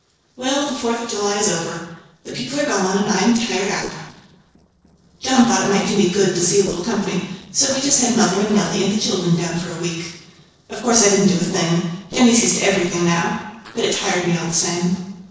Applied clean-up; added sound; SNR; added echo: neural separator model SepFormer DNS4.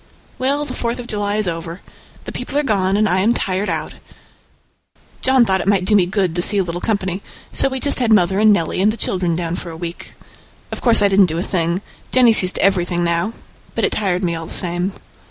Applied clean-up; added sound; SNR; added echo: none; none; none; none.